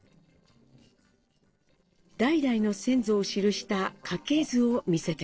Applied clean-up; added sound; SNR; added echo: neural separator model SepFormer DNS4.